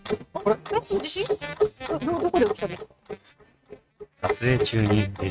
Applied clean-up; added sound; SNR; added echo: neural mask model RNNoise.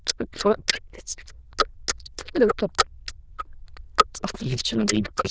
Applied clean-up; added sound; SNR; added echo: neural diffusion model UNIVERSE++.